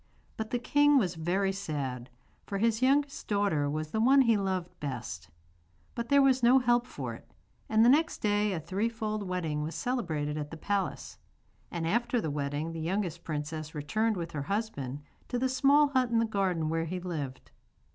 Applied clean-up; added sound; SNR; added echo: none; none; none; none.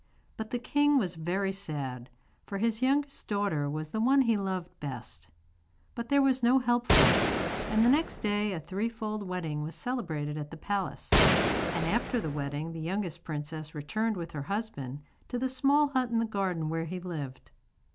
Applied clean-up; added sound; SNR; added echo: none; Gunshot, gunfire; -2 dB; none.